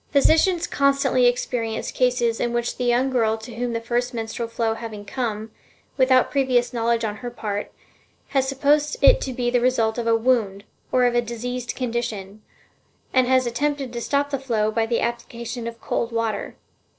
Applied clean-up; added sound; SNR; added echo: neural separator model SepFormer DNS4.